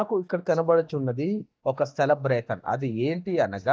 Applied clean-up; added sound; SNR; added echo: neural mask model DeepFilterNet 3.